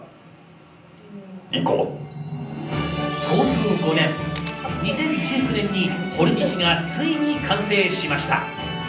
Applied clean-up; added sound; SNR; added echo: none; Camera; 13 dB; reverberation time 0.6 s.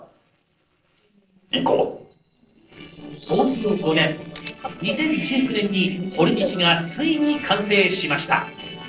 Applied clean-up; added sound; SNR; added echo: neural separator model SepFormer DNS4.